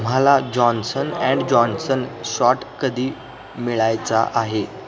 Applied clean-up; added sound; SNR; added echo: none; none; none; none.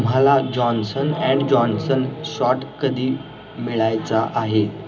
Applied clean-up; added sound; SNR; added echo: none; none; none; reverberation time 0.4 s.